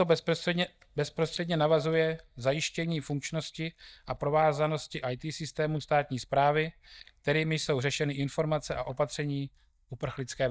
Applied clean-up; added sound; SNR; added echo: neural mask model DeepFilterNet 3.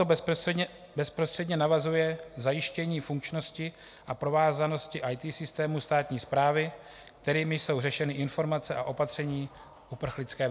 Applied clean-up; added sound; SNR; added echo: none; none; none; none.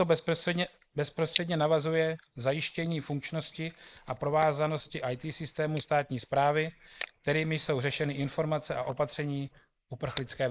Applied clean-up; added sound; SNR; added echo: neural mask model Resemble Enhance denoiser.